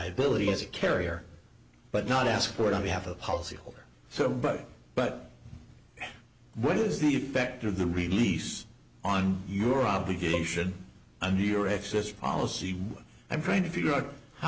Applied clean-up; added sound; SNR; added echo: none; Bowed string instrument; 14 dB; none.